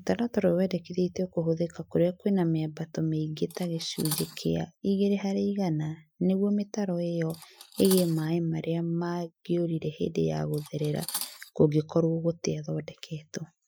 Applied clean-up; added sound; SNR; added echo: classical method Wiener filter.